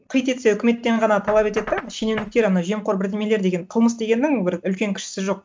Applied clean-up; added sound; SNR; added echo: neural mask model RNNoise.